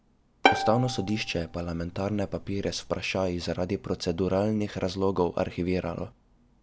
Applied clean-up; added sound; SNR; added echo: none; Bowed string instrument; 2 dB; none.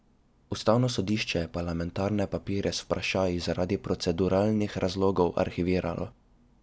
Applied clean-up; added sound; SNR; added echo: none; none; none; none.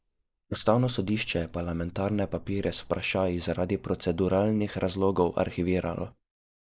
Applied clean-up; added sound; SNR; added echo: neural mask model Resemble Enhance denoiser.